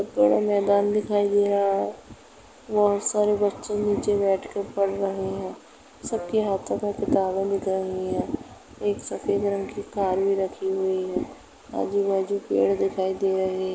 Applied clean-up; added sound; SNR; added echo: none; Brass instrument; 19 dB; none.